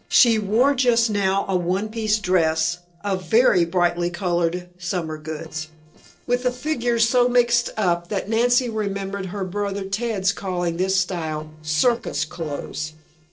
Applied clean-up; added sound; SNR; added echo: neural separator model SepFormer DNS4.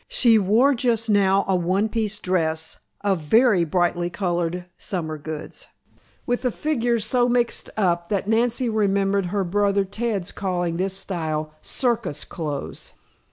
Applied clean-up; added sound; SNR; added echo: none; none; none; none.